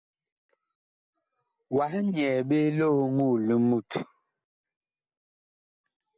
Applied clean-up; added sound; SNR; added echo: none; none; none; none.